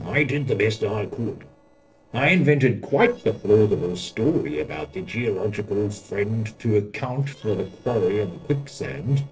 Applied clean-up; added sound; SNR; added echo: neural separator model SepFormer DNS4.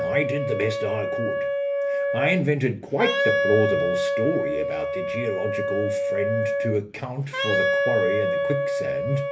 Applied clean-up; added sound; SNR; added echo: none; Wind instrument, woodwind instrument; -2 dB; reverberation time 0.3 s.